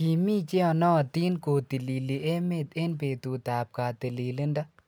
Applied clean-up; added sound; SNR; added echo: none; none; none; none.